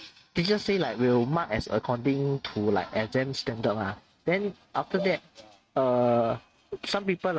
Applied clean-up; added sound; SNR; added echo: neural mask model RNNoise.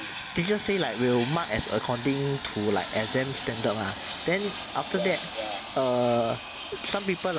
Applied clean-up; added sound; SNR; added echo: none; Fixed-wing aircraft, airplane; 8 dB; none.